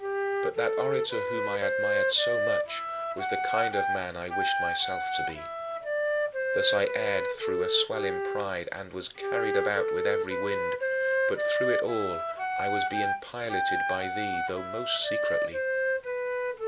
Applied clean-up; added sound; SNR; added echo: none; Wind instrument, woodwind instrument; -3 dB; none.